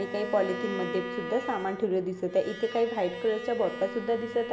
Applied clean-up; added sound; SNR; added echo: none; Bowed string instrument; 9 dB; none.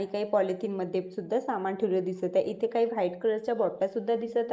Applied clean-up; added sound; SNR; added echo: neural mask model Resemble Enhance denoiser.